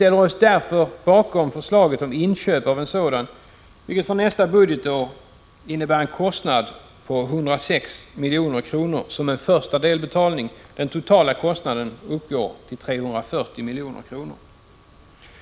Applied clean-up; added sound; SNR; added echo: none; none; none; none.